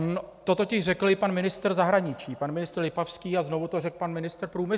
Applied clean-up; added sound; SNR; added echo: none; none; none; none.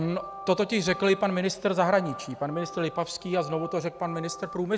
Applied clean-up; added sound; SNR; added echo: none; Organ; 14 dB; none.